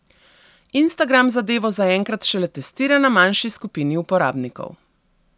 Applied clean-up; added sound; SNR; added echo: none; none; none; none.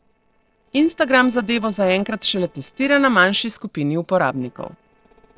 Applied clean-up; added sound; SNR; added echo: neural separator model SepFormer DNS4.